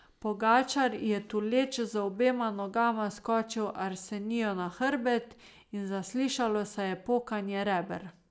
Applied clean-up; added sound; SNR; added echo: none; none; none; none.